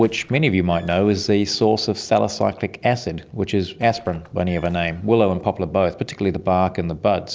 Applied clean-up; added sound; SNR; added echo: neural separator model SepFormer DNS4.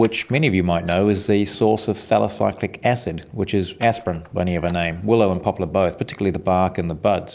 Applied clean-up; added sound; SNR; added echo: neural mask model Resemble Enhance denoiser.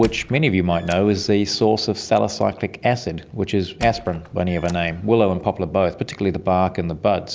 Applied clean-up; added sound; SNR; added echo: none; Squeak; 20 dB; none.